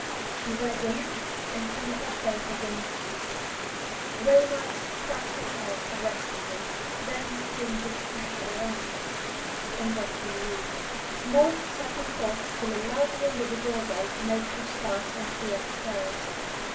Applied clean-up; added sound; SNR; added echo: none; Stream; 1 dB; reverberation time 0.3 s.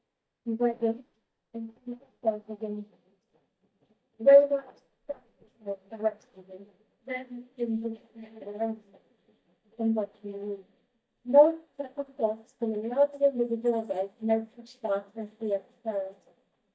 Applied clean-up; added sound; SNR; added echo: neural mask model DeepFilterNet 3.